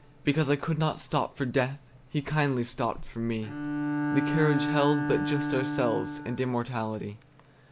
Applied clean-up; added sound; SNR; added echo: none; Bowed string instrument; 5 dB; none.